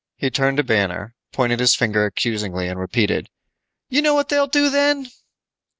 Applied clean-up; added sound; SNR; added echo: none; none; none; none.